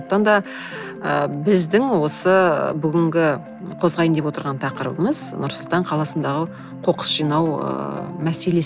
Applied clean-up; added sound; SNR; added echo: none; none; none; none.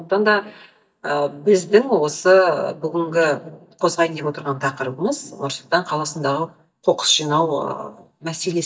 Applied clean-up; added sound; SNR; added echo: neural mask model DeepFilterNet 3.